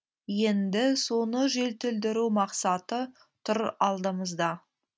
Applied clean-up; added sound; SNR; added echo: none; none; none; none.